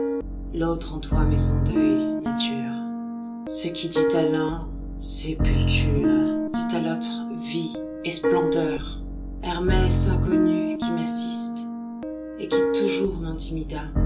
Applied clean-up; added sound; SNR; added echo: none; Piano; -5 dB; reverberation time 0.3 s.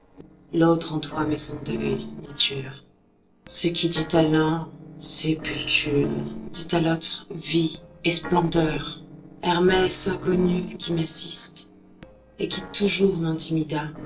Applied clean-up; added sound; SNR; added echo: neural separator model SepFormer DNS4.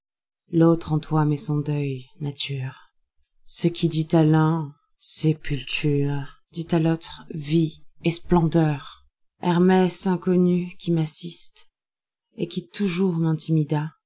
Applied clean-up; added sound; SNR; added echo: none; none; none; none.